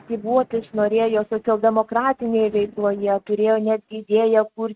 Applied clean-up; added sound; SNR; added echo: neural mask model RNNoise.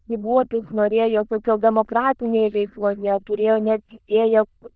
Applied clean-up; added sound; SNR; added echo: neural diffusion model UNIVERSE++.